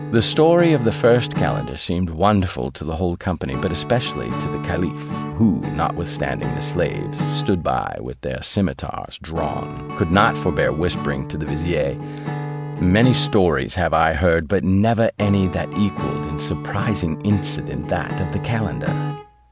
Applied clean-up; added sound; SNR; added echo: none; Acoustic guitar / Strum; 8 dB; none.